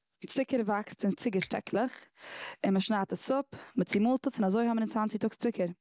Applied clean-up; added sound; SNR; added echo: none; Finger snapping; 20 dB; none.